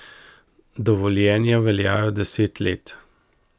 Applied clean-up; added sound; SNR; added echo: none; none; none; none.